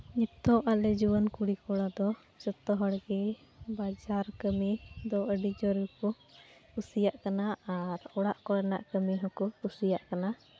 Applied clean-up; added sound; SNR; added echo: none; none; none; none.